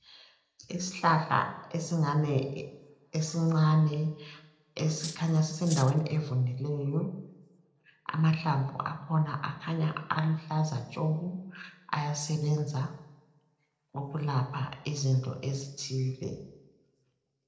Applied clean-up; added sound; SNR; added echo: none; Cutlery, silverware; 14 dB; reverberation time 0.7 s.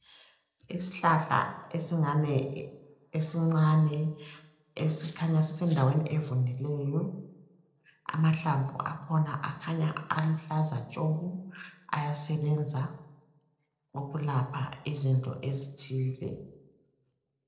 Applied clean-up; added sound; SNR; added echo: neural separator model SepFormer DNS4.